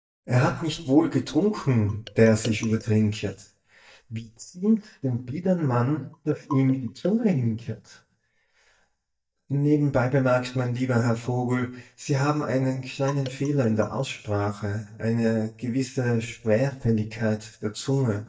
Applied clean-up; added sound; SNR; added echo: neural mask model DeepFilterNet 3.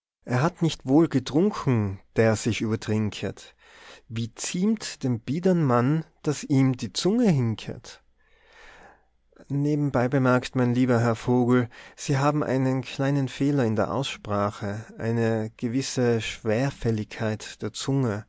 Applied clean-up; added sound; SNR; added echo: none; none; none; none.